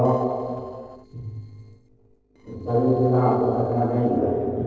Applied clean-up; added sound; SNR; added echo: neural separator model SepFormer DNS4.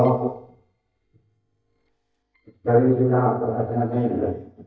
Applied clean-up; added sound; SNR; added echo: neural mask model DeepFilterNet 3.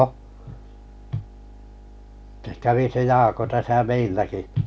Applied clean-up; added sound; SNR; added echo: none; none; none; none.